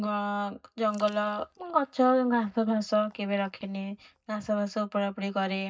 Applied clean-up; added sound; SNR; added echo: neural mask model DeepFilterNet 3.